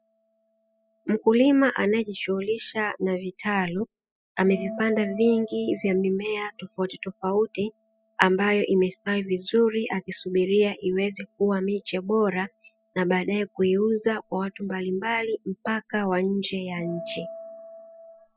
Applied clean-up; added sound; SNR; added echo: classical method spectral subtraction.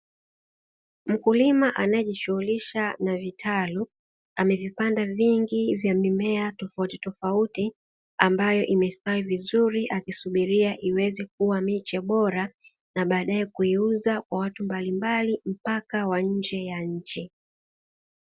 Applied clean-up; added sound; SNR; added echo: none; none; none; none.